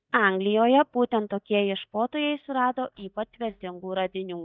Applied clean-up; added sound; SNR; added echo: neural mask model DeepFilterNet 3.